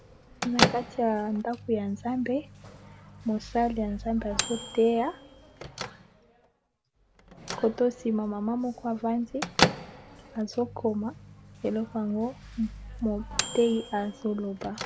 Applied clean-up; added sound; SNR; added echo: none; Microwave oven / Bell; 5 dB; none.